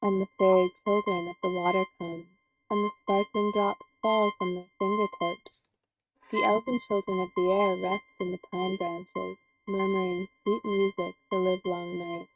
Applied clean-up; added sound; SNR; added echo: neural mask model RNNoise.